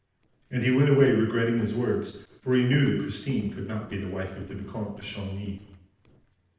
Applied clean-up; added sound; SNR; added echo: neural separator model SepFormer DNS4.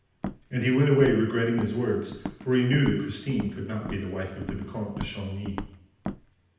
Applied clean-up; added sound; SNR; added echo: none; Walk, footsteps; 12 dB; reverberation time 0.9 s.